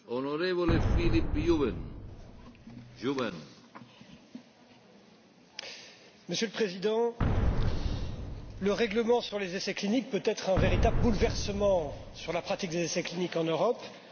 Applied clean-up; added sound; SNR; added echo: none; Boom; -1 dB; none.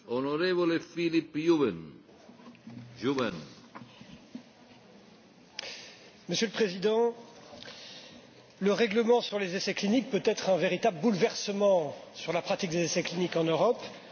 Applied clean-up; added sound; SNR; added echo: none; none; none; none.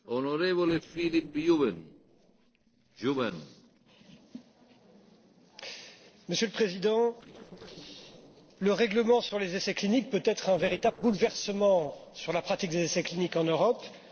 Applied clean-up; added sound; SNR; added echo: neural separator model SepFormer DNS4.